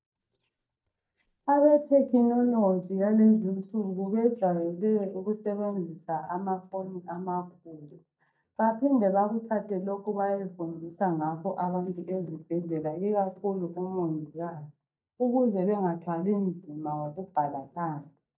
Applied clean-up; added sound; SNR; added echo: neural mask model DeepFilterNet 3.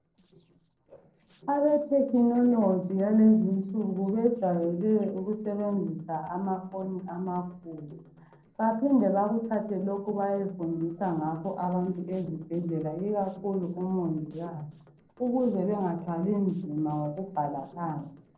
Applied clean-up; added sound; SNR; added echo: neural separator model SepFormer DNS4.